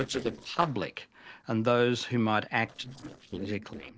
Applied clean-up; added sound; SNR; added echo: neural separator model SepFormer DNS4.